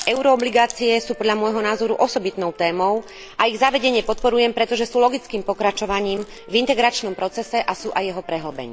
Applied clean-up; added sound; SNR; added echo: none; Wind instrument, woodwind instrument + Chewing, mastication; 19 dB; none.